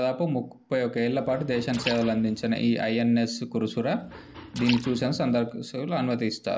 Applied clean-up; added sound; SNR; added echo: none; Liquid; 14 dB; none.